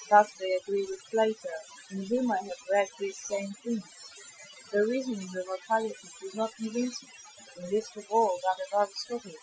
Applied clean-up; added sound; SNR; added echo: classical method Wiener filter.